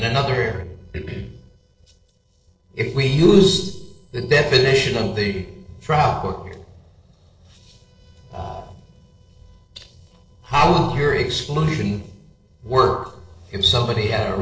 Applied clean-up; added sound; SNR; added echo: neural separator model SepFormer DNS4.